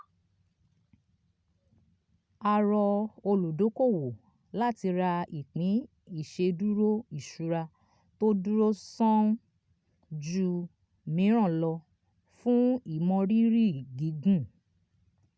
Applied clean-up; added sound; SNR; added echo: none; none; none; none.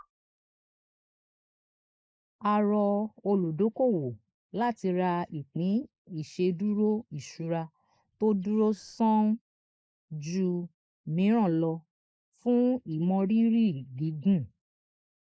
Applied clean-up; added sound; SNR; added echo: neural mask model Resemble Enhance denoiser.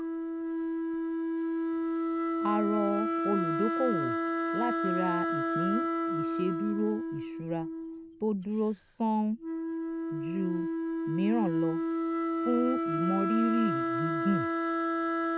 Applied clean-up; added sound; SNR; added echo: none; Wind instrument, woodwind instrument; -2 dB; none.